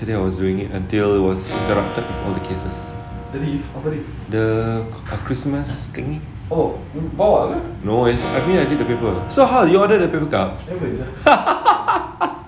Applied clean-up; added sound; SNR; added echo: none; Acoustic guitar / Strum; 12 dB; none.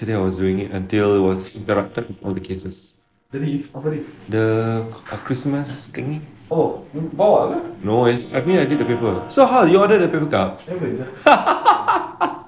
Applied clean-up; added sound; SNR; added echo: neural separator model SepFormer DNS4.